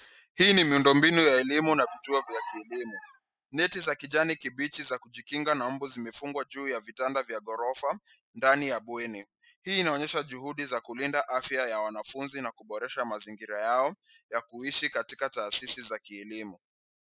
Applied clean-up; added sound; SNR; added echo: classical method spectral subtraction.